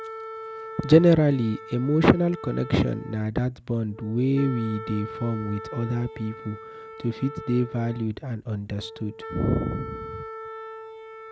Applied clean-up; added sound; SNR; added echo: none; Wind instrument, woodwind instrument; 14 dB; none.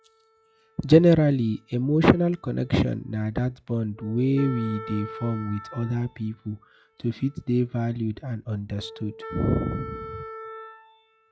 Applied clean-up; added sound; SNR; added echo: classical method log-MMSE.